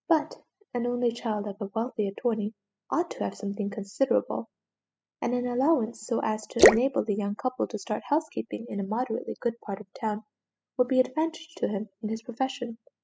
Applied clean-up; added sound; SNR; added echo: classical method spectral subtraction.